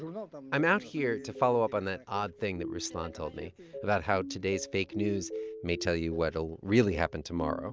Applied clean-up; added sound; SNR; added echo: none; none; none; none.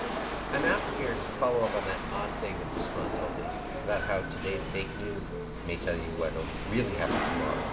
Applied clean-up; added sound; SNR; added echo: none; Rattle / Chatter / Hiss / Engine / Mechanisms; 1 dB; reverberation time 1.0 s.